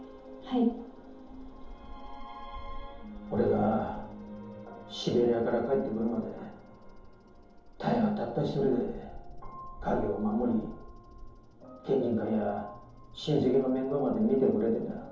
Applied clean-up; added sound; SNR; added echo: none; Bird vocalization, bird call, bird song; 16 dB; reverberation time 2.8 s.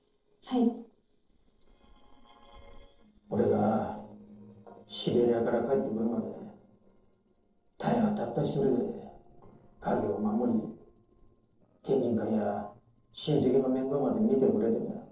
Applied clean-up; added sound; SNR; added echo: neural separator model SepFormer DNS4.